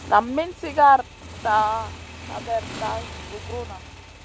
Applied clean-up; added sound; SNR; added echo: none; Motorcycle / Engine; 14 dB; none.